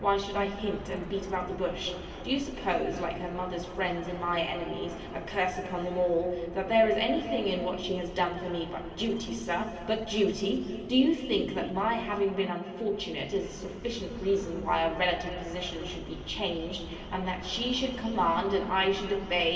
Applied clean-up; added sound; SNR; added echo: none; Fixed-wing aircraft, airplane; 14 dB; reverberation time 2.5 s.